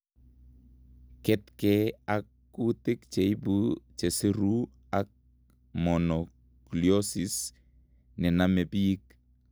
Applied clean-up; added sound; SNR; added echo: none; none; none; none.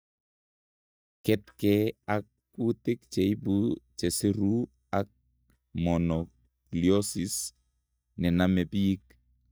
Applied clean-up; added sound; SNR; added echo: neural mask model DeepFilterNet 3.